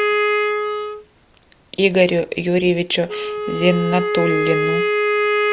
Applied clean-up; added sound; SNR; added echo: none; Wind instrument, woodwind instrument; 0 dB; none.